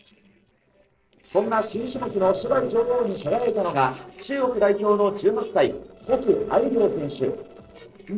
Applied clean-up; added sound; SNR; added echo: neural separator model SepFormer DNS4.